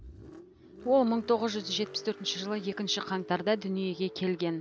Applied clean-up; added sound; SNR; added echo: none; Car; 17 dB; none.